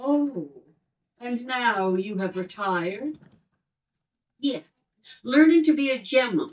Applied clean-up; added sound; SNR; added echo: neural mask model DeepFilterNet 3.